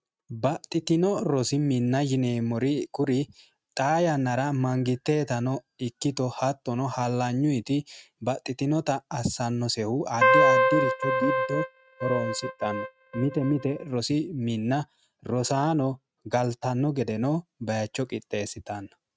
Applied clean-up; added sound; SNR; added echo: neural mask model RNNoise.